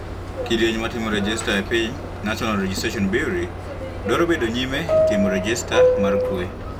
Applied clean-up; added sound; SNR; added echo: none; Subway, metro, underground; 0 dB; none.